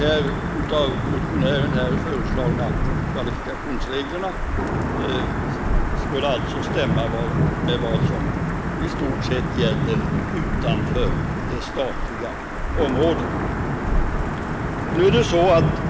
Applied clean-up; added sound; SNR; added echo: none; Thunder / Wind / Rain; -3 dB; none.